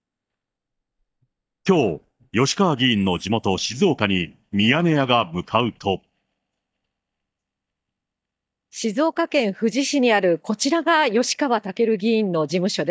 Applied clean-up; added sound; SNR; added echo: neural mask model DeepFilterNet 3.